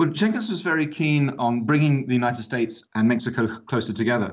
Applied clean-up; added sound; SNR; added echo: none; none; none; none.